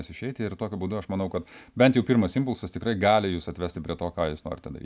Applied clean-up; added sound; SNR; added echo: none; none; none; none.